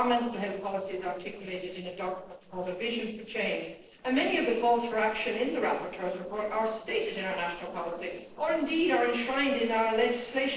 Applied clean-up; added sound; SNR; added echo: neural separator model SepFormer DNS4.